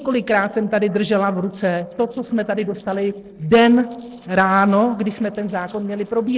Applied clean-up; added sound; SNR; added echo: neural separator model SepFormer DNS4.